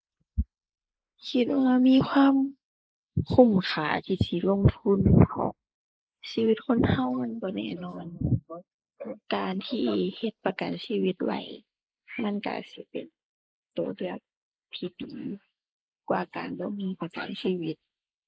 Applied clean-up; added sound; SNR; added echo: neural mask model Resemble Enhance denoiser.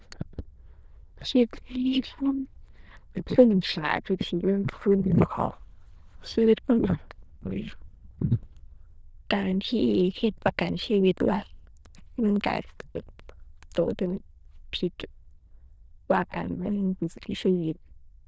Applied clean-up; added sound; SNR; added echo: neural diffusion model UNIVERSE++.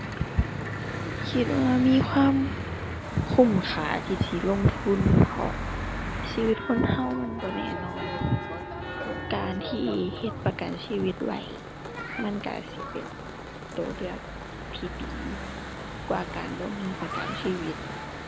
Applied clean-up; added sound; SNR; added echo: none; Church bell / Traffic noise, roadway noise; 6 dB; none.